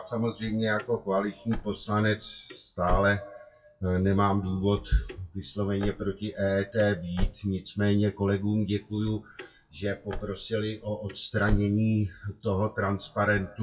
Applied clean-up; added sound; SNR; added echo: classical method WPE with log-MMSE.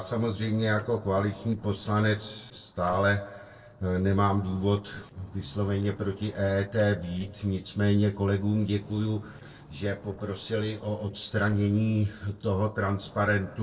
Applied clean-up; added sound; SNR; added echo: neural separator model SepFormer DNS4.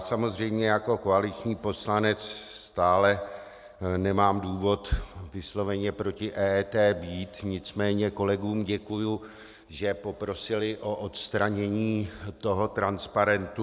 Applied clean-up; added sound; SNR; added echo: none; none; none; none.